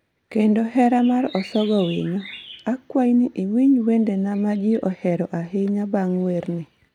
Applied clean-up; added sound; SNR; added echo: none; none; none; none.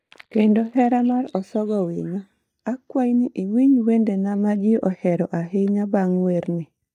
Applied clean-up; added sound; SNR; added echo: neural mask model DeepFilterNet 3.